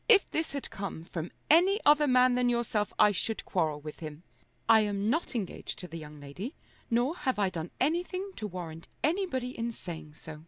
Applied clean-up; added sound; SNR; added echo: none; none; none; none.